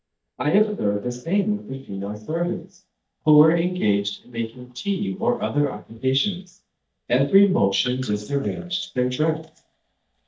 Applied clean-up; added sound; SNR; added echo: neural mask model DeepFilterNet 3.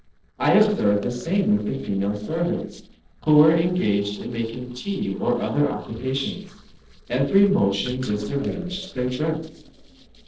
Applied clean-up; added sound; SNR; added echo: neural separator model SepFormer DNS4.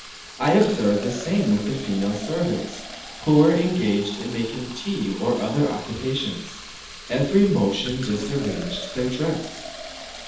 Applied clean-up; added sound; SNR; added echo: none; Fill (with liquid); 14 dB; reverberation time 0.8 s.